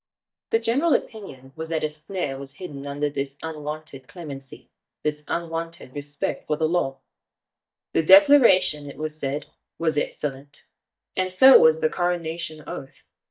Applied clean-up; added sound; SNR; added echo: neural mask model DeepFilterNet 3.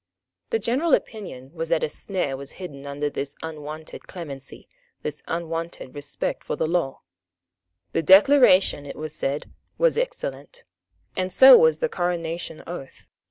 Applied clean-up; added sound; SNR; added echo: none; none; none; none.